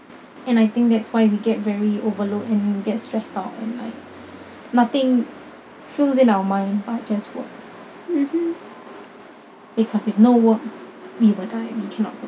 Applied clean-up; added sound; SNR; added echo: none; none; none; none.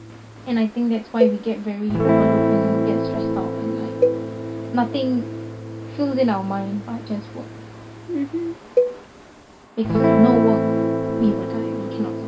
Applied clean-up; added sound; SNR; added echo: none; Guitar + Cowbell; -2 dB; none.